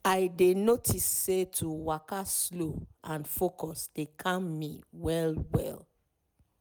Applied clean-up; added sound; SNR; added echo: none; none; none; none.